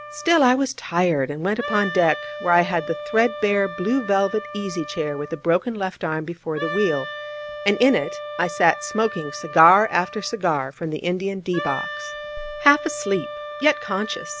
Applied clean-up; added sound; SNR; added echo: none; Wind instrument, woodwind instrument; 11 dB; none.